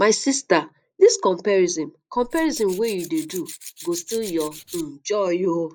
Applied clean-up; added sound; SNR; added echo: neural mask model Resemble Enhance denoiser.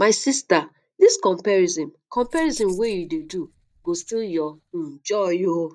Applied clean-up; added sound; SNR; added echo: neural mask model DeepFilterNet 3.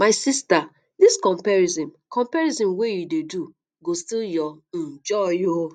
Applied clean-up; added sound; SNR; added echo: none; none; none; none.